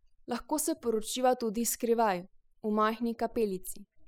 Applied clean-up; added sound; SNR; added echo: classical method spectral subtraction.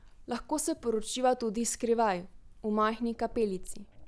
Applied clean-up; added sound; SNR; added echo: none; Chewing, mastication; 16 dB; none.